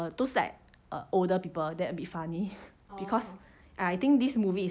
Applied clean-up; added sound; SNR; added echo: none; none; none; none.